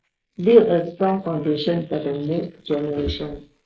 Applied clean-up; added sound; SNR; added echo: neural mask model Resemble Enhance denoiser.